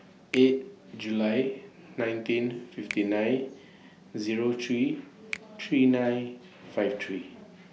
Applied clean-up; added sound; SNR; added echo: none; Finger snapping; 19 dB; none.